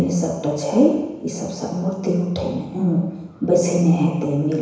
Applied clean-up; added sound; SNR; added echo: none; none; none; reverberation time 1.0 s.